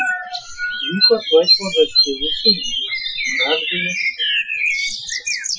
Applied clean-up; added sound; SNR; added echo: classical method Wiener filter.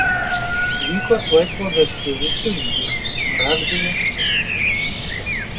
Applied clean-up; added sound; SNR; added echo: none; Bird vocalization, bird call, bird song; -5 dB; none.